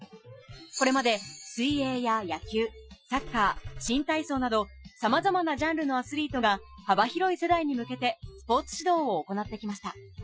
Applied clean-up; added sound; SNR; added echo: classical method Wiener filter.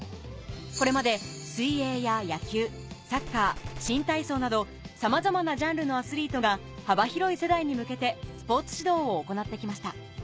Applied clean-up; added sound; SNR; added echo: none; Gunshot, gunfire; 14 dB; none.